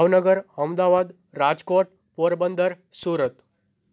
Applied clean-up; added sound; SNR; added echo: none; none; none; none.